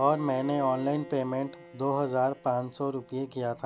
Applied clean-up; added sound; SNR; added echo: none; Bowed string instrument; 18 dB; none.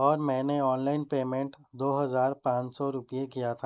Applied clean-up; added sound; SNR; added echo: neural mask model Resemble Enhance denoiser.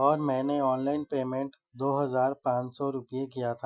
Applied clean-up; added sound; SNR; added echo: classical method Wiener filter.